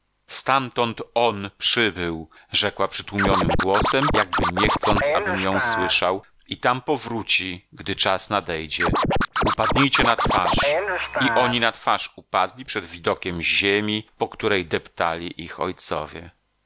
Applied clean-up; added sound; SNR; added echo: none; Scratching (performance technique); -1 dB; none.